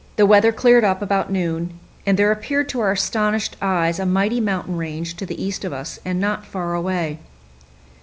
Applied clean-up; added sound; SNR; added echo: none; none; none; none.